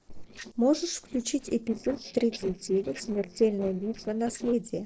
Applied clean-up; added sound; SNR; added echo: neural separator model SepFormer DNS4.